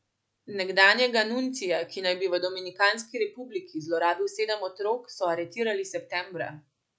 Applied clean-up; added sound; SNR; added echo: none; none; none; none.